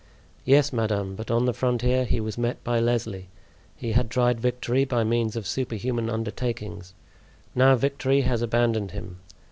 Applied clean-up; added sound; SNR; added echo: none; none; none; none.